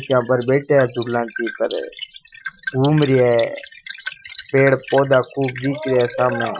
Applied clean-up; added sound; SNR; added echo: classical method Wiener filter.